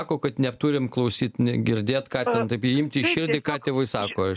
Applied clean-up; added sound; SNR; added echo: none; none; none; none.